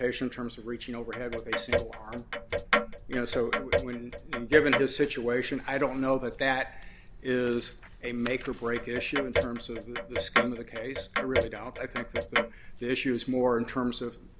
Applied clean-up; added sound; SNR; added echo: none; Clock; 1 dB; none.